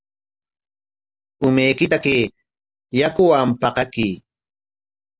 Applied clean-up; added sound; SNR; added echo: none; none; none; none.